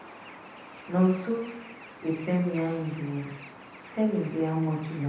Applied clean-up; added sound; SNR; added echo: none; Bird; 17 dB; reverberation time 0.8 s.